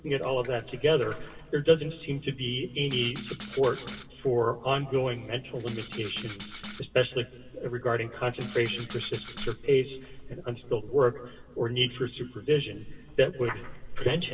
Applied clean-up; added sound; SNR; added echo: none; Rattle (instrument); 12 dB; reverberation time 2.8 s.